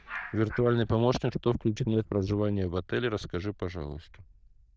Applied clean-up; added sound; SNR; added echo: neural diffusion model UNIVERSE++.